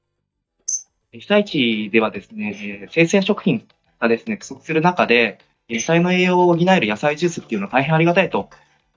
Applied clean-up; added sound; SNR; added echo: neural mask model DeepFilterNet 3.